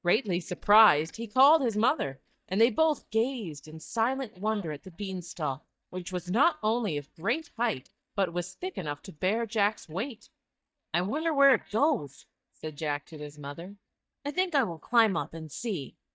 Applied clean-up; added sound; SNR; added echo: neural mask model DeepFilterNet 3.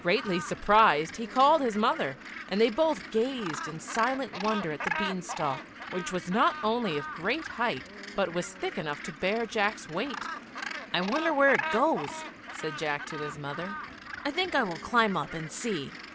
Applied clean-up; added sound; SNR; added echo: none; Gull, seagull; 10 dB; none.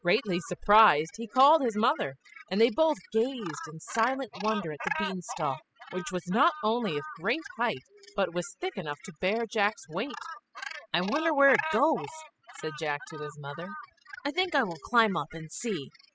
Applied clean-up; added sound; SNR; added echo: classical method spectral subtraction.